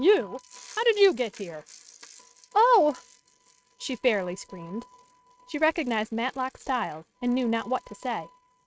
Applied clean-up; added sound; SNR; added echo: neural mask model RNNoise.